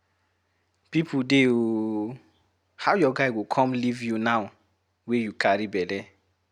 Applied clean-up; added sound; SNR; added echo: none; none; none; none.